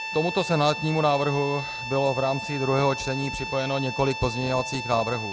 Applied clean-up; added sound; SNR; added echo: none; Harmonica; 8 dB; none.